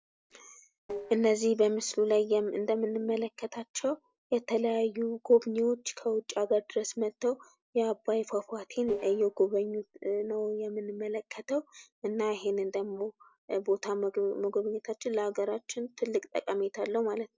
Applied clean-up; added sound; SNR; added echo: neural separator model SepFormer DNS4.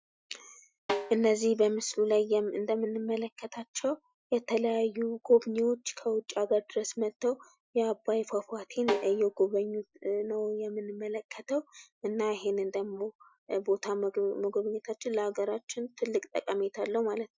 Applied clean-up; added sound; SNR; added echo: classical method Wiener filter.